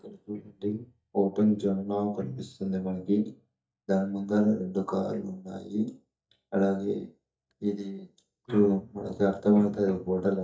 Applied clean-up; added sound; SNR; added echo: neural mask model DeepFilterNet 3.